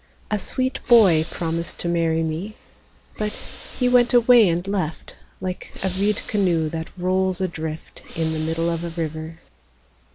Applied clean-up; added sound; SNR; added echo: none; Hiss / Breathing; 20 dB; none.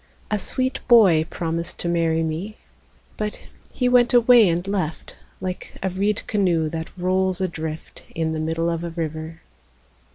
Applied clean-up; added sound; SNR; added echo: none; none; none; none.